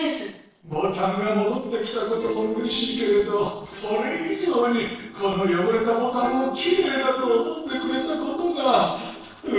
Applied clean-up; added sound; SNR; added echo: neural separator model SepFormer DNS4.